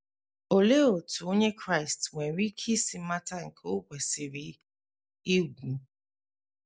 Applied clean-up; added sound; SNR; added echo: none; none; none; none.